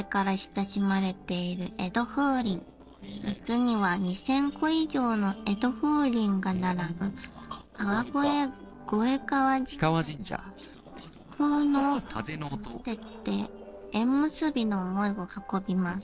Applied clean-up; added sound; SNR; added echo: neural separator model SepFormer DNS4.